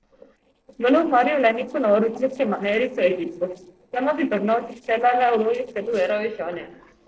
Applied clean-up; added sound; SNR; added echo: neural separator model SepFormer DNS4.